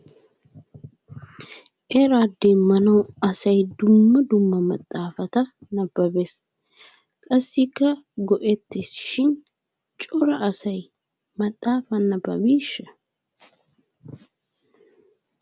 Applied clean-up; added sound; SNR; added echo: none; none; none; none.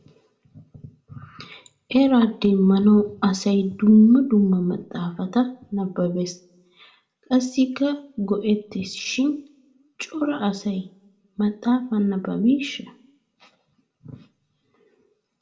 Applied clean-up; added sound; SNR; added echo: none; none; none; reverberation time 0.3 s.